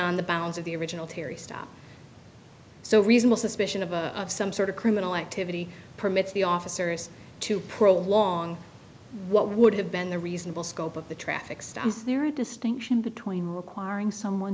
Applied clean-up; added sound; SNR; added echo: none; none; none; none.